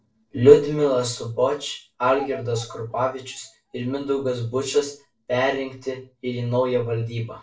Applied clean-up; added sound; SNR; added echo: neural separator model SepFormer DNS4.